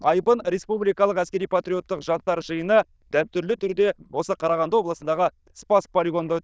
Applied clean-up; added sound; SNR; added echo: neural diffusion model UNIVERSE++.